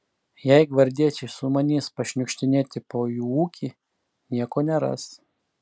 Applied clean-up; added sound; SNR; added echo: none; none; none; none.